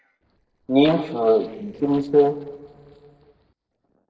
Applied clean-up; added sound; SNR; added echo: neural separator model SepFormer DNS4.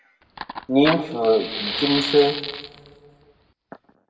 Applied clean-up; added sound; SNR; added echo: none; Fire; 8 dB; reverberation time 1.5 s.